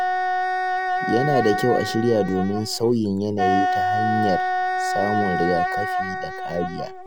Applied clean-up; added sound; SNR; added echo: none; Wind instrument, woodwind instrument; 0 dB; none.